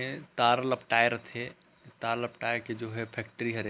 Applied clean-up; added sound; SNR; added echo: none; none; none; none.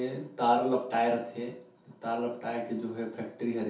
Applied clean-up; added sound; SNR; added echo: none; none; none; reverberation time 0.5 s.